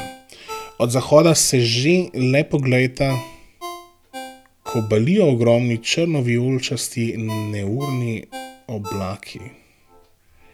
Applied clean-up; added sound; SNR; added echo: none; Ringtone; 19 dB; none.